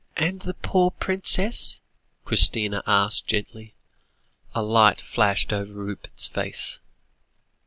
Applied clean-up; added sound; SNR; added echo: none; none; none; none.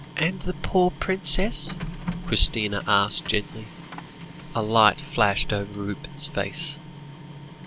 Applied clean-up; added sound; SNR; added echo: none; Printer; 14 dB; none.